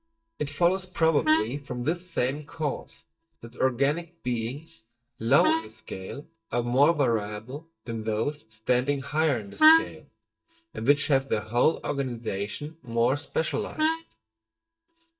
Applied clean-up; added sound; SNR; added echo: neural mask model DeepFilterNet 3.